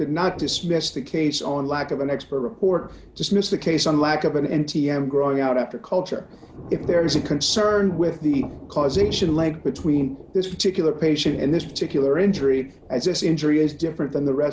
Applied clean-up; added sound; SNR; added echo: none; Thunder / Rain; 17 dB; none.